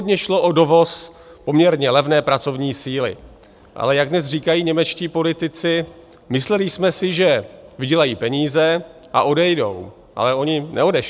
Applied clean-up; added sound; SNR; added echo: none; none; none; none.